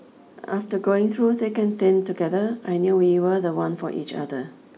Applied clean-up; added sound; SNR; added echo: none; none; none; none.